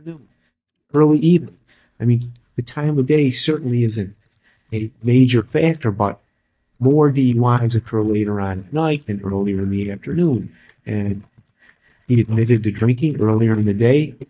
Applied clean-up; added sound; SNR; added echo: neural mask model DeepFilterNet 3.